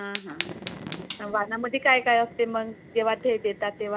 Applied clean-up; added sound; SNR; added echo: none; Fire; 11 dB; none.